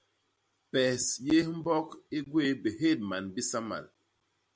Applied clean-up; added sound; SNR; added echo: none; none; none; none.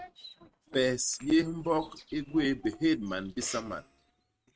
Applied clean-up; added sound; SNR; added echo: neural mask model RNNoise.